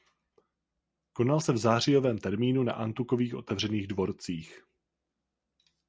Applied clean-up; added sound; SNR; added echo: none; none; none; none.